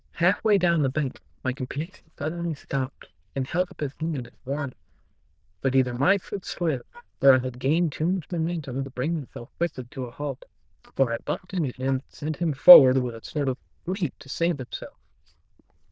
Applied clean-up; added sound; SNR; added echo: neural diffusion model UNIVERSE++.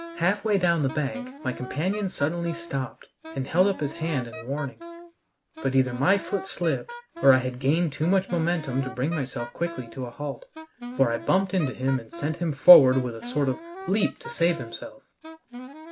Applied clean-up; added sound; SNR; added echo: none; Wind instrument, woodwind instrument; 15 dB; none.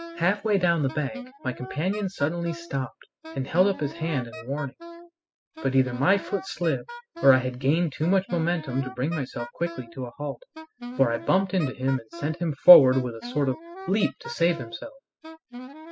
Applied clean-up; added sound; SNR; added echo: classical method spectral subtraction.